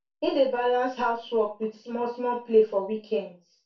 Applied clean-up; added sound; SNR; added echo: none; none; none; reverberation time 0.3 s.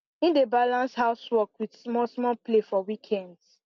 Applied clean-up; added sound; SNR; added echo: none; none; none; none.